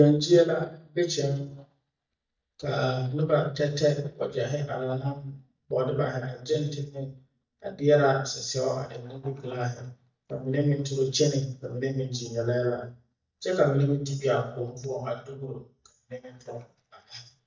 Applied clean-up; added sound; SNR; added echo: neural mask model DeepFilterNet 3.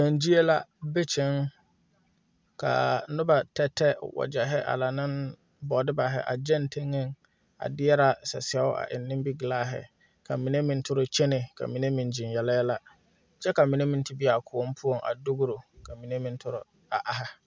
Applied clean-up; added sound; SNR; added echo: none; none; none; none.